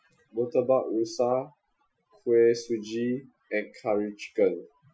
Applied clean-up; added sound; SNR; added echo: classical method Wiener filter.